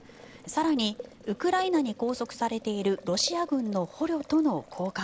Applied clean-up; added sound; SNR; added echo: none; Boiling; 18 dB; none.